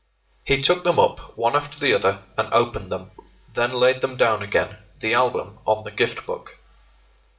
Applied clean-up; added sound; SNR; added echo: none; none; none; reverberation time 0.4 s.